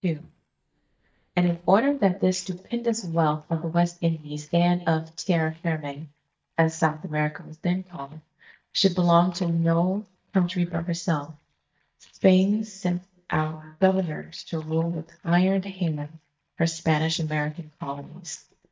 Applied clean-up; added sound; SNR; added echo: neural mask model DeepFilterNet 3.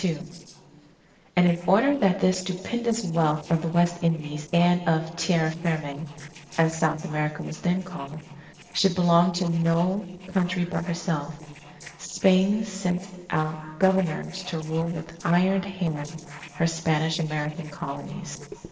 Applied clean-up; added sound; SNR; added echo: neural separator model SepFormer DNS4.